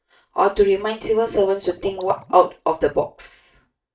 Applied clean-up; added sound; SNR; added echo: neural mask model DeepFilterNet 3.